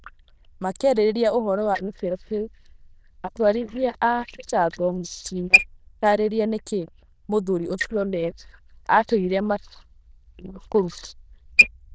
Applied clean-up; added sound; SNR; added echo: neural diffusion model UNIVERSE++.